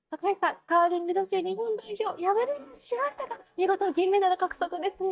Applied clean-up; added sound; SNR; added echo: neural mask model DeepFilterNet 3.